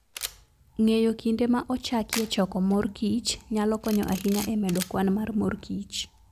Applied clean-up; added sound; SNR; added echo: none; Camera; 15 dB; none.